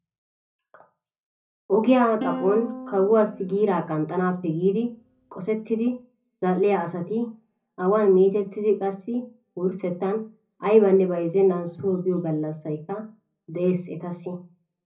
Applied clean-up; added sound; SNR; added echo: none; Plucked string instrument; 13 dB; reverberation time 0.4 s.